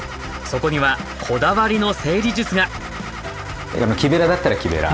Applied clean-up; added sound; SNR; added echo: none; Engine starting / Car; 13 dB; none.